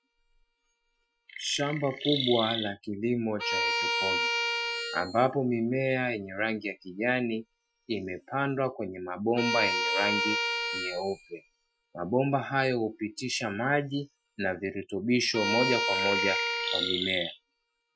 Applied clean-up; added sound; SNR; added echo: classical method Wiener filter.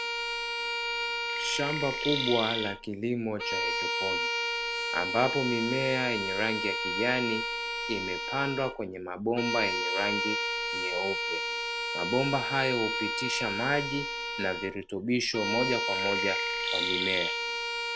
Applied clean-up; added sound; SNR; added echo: none; Bowed string instrument + Chirp, tweet; 0 dB; none.